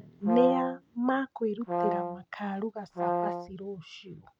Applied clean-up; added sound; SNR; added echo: none; Brass instrument; 2 dB; none.